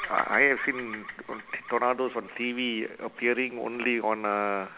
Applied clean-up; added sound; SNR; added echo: none; Bird vocalization, bird call, bird song; 14 dB; none.